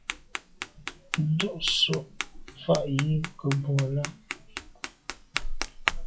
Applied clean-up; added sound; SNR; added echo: classical method log-MMSE.